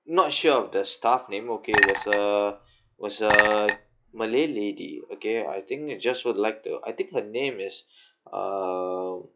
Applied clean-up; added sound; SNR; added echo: classical method log-MMSE.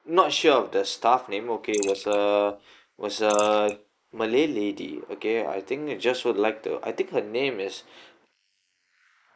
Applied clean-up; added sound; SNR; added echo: neural mask model Resemble Enhance denoiser.